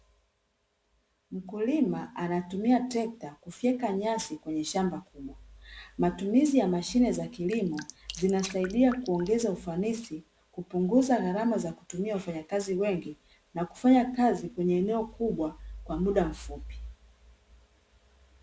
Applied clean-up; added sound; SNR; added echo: none; Drip; 18 dB; none.